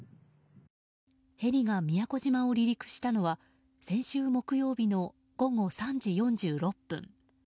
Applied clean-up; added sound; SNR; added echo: none; none; none; none.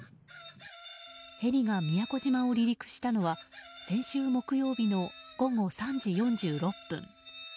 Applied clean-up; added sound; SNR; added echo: none; Chicken, rooster; 18 dB; none.